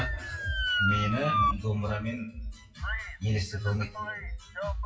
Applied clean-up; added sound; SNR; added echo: classical method WPE with log-MMSE.